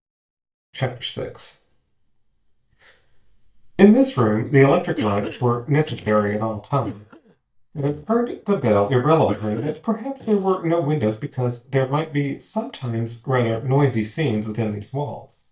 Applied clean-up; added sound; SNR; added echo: neural mask model DeepFilterNet 3.